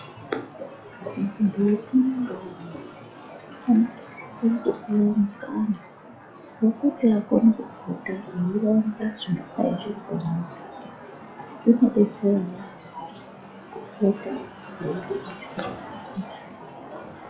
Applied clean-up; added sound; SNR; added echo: classical method log-MMSE.